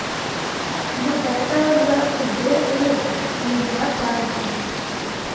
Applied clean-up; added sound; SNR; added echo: none; Water; 2 dB; reverberation time 1.1 s.